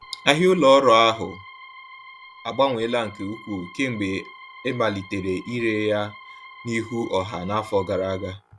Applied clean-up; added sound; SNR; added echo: none; Organ; 20 dB; none.